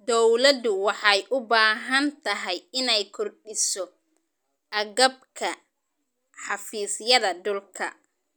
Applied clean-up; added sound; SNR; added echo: none; none; none; none.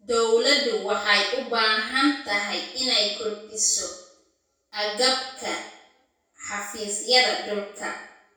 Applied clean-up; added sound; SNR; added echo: none; none; none; reverberation time 0.6 s.